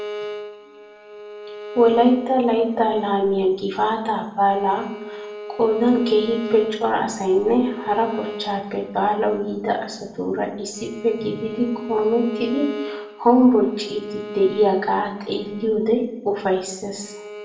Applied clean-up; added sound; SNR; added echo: none; Bowed string instrument; 14 dB; reverberation time 0.6 s.